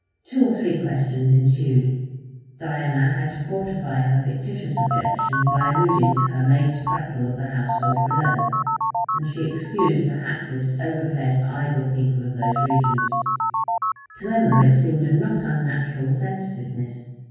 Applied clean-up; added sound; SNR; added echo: none; Telephone; 2 dB; reverberation time 1.3 s.